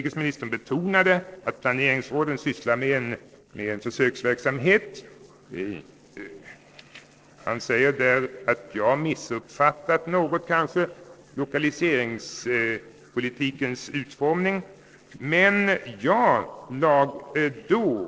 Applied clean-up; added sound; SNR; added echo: neural separator model SepFormer DNS4.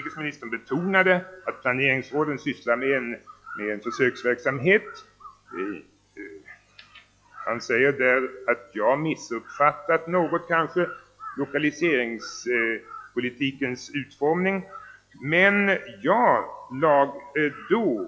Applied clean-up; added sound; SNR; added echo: classical method log-MMSE.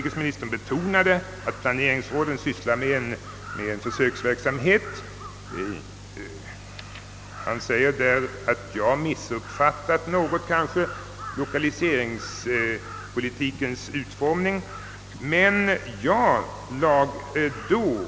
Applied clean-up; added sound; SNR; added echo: none; Crow; 18 dB; none.